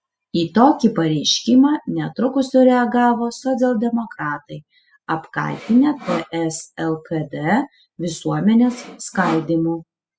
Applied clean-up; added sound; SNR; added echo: classical method spectral subtraction.